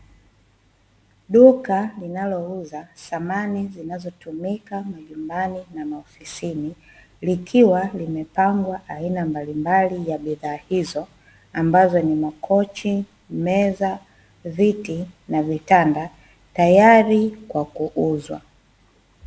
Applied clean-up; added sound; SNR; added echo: none; none; none; none.